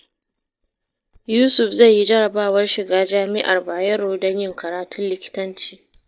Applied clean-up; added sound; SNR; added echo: neural mask model DeepFilterNet 3.